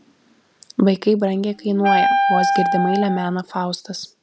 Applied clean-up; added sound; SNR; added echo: none; Wind instrument, woodwind instrument; -1 dB; none.